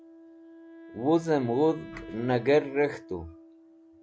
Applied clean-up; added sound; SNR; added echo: none; Wind instrument, woodwind instrument; 17 dB; none.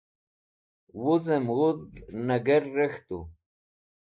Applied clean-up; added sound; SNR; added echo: neural mask model Resemble Enhance denoiser.